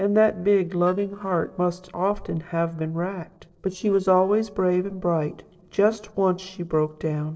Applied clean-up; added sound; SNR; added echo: neural separator model SepFormer DNS4.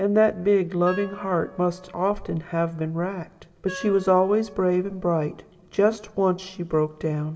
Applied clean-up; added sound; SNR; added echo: none; Wind instrument, woodwind instrument; 19 dB; reverberation time 0.9 s.